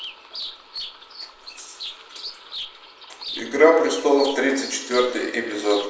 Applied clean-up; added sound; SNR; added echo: none; Bird vocalization, bird call, bird song; 13 dB; reverberation time 0.8 s.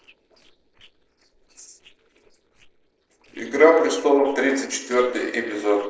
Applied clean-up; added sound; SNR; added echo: neural separator model SepFormer DNS4.